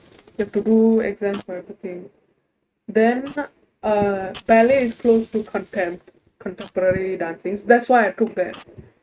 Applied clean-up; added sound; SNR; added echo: neural mask model RNNoise.